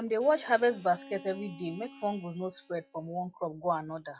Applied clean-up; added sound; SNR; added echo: classical method log-MMSE.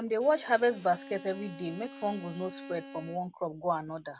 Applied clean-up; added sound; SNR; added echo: none; Bowed string instrument; 16 dB; none.